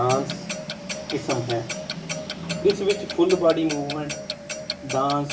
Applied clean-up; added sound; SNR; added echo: none; Clock; 7 dB; reverberation time 0.3 s.